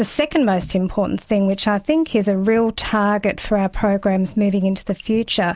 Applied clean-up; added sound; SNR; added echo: none; none; none; none.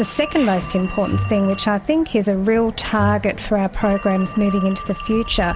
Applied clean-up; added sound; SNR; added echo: none; Telephone + Bowed string instrument; 10 dB; none.